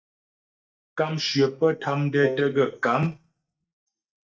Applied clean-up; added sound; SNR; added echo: neural mask model DeepFilterNet 3.